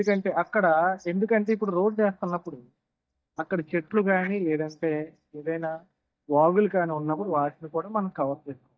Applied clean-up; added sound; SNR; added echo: neural mask model DeepFilterNet 3.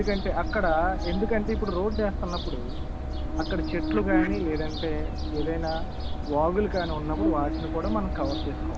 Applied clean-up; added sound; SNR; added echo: none; Fowl + Buzz; 0 dB; none.